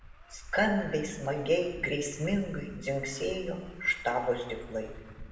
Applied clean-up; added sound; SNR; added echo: none; Truck; 15 dB; reverberation time 1.1 s.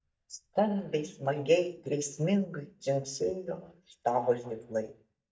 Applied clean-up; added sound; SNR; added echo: neural mask model DeepFilterNet 3.